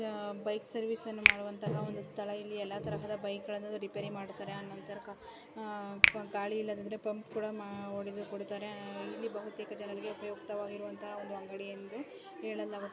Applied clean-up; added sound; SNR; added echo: none; Finger snapping; -4 dB; none.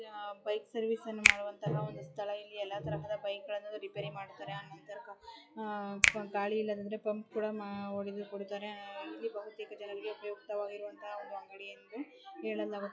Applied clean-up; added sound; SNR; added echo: classical method log-MMSE.